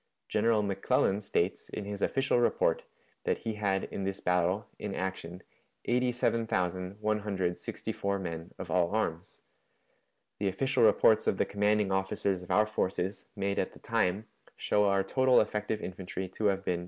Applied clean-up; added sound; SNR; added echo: none; none; none; none.